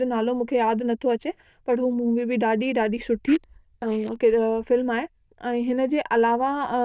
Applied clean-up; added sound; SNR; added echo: neural diffusion model UNIVERSE++.